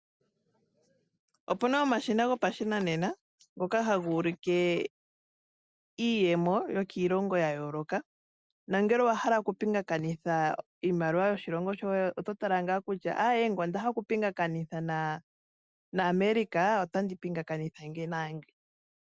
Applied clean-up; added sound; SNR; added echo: none; none; none; none.